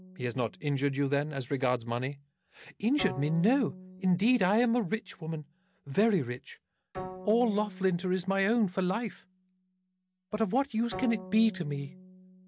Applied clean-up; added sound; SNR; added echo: none; Bowed string instrument; 17 dB; none.